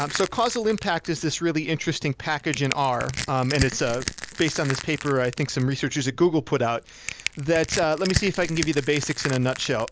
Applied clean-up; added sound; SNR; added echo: none; Crushing; 10 dB; none.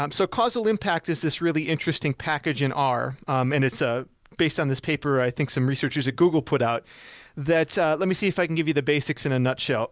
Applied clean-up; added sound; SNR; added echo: none; none; none; none.